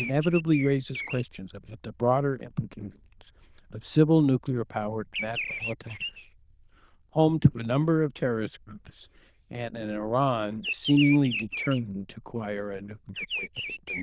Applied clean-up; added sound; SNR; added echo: neural diffusion model UNIVERSE++.